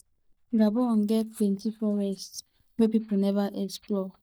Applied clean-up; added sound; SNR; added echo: neural mask model DeepFilterNet 3.